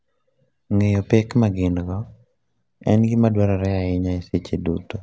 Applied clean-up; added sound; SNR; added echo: none; none; none; none.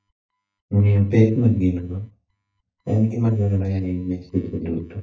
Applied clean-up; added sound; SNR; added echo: neural mask model DeepFilterNet 3.